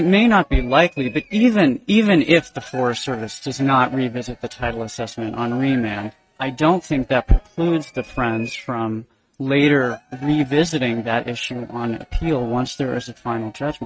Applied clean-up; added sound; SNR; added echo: neural mask model RNNoise.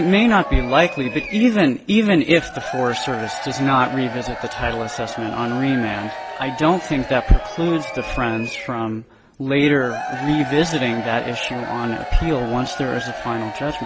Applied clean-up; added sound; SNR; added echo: none; Crowd / Cheering; 10 dB; none.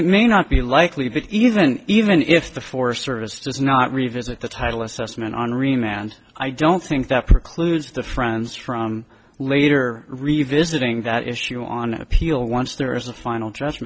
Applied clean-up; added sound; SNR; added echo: none; none; none; none.